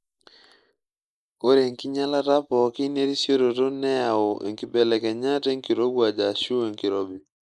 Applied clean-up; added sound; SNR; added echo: neural mask model Resemble Enhance denoiser.